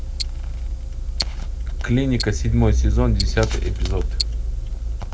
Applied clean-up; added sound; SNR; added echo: none; Tick-tock; 15 dB; reverberation time 1.2 s.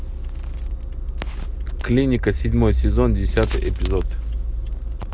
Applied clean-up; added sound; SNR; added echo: none; none; none; none.